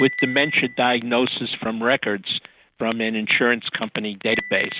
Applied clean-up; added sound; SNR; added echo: none; Chink, clink; 11 dB; none.